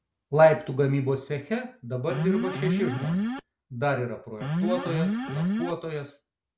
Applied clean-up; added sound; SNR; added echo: none; Alarm; 0 dB; none.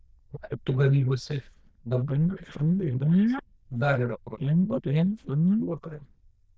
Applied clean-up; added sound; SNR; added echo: neural diffusion model UNIVERSE++.